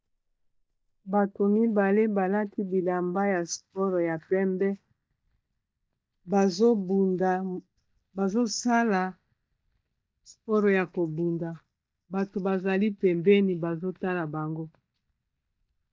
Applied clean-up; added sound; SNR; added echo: neural mask model DeepFilterNet 3.